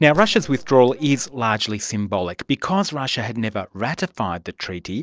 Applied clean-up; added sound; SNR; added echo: neural separator model SepFormer DNS4.